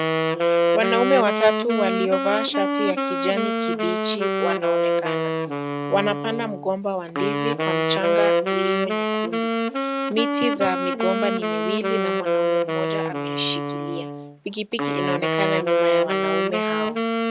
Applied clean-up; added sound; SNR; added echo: none; Wind instrument, woodwind instrument; -3 dB; none.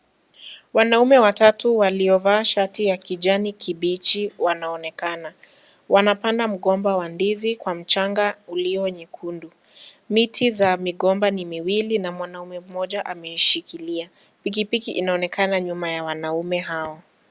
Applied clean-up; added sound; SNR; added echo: none; none; none; none.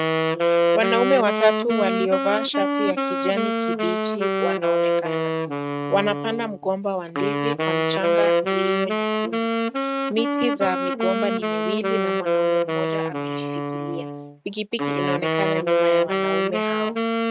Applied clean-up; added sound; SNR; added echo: neural mask model RNNoise.